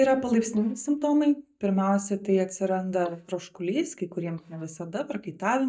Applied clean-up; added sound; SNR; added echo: neural mask model DeepFilterNet 3.